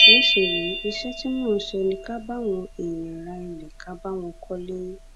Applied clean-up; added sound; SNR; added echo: none; Bell; -4 dB; none.